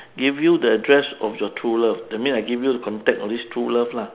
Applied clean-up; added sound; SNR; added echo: none; none; none; none.